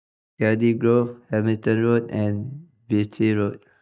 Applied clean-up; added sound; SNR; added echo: neural mask model DeepFilterNet 3.